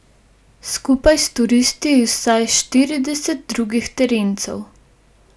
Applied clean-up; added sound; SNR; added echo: none; none; none; none.